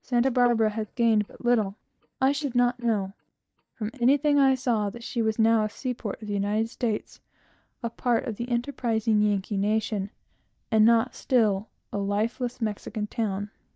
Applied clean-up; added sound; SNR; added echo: neural mask model DeepFilterNet 3.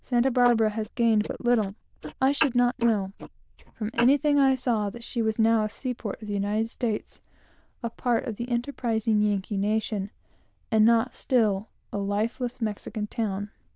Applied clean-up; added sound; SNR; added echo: neural diffusion model UNIVERSE++.